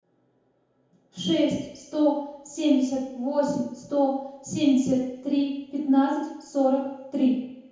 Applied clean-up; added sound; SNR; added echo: none; none; none; reverberation time 0.8 s.